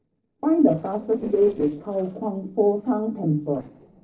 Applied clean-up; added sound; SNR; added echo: neural separator model SepFormer DNS4.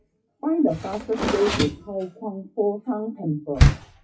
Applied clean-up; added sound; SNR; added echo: classical method WPE with log-MMSE.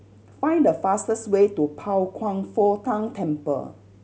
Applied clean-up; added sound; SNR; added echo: none; none; none; none.